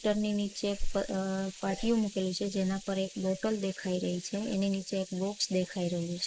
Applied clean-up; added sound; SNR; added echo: neural mask model Resemble Enhance denoiser.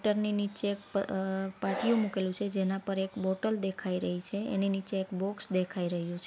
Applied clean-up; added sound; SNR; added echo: none; none; none; none.